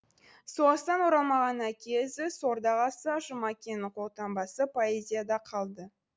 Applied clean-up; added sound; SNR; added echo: none; none; none; none.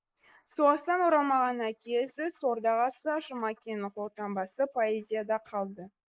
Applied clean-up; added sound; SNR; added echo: neural mask model Resemble Enhance denoiser.